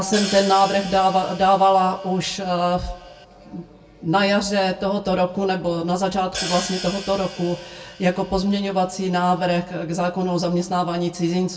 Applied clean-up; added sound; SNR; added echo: none; Hi-hat; 13 dB; reverberation time 0.2 s.